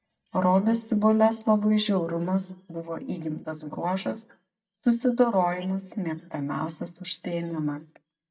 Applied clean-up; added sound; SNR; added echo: neural mask model DeepFilterNet 3.